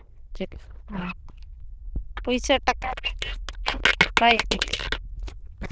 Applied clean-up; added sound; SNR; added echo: neural diffusion model UNIVERSE++.